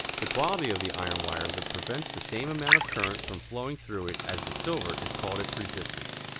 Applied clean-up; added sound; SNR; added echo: none; Liquid + Tools; -4 dB; none.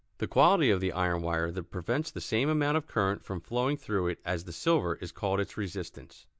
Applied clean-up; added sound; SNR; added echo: none; none; none; none.